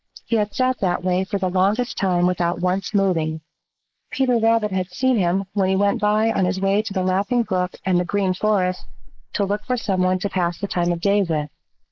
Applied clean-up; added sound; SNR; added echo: neural mask model Resemble Enhance denoiser.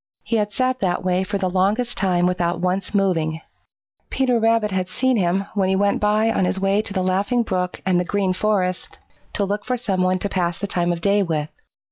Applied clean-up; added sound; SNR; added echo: none; none; none; none.